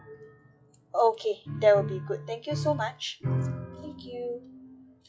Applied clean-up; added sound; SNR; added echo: classical method log-MMSE.